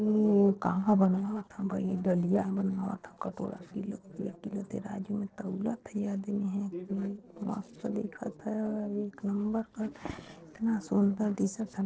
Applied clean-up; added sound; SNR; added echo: neural separator model SepFormer DNS4.